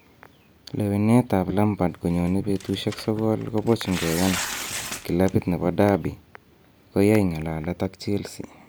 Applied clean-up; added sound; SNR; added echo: none; Tearing; 11 dB; none.